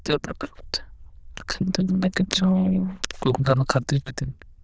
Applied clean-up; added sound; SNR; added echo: neural diffusion model UNIVERSE++.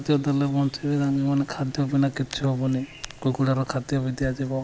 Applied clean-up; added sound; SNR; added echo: none; none; none; none.